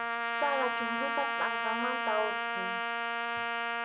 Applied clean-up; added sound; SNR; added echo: none; Trumpet; -4 dB; none.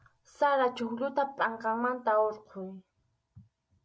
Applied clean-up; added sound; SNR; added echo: none; none; none; none.